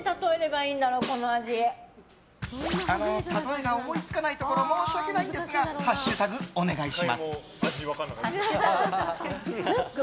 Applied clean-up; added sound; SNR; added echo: none; Snare drum; 12 dB; none.